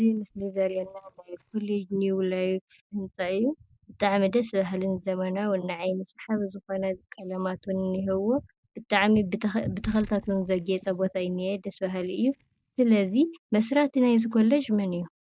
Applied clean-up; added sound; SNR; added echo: neural mask model DeepFilterNet 3.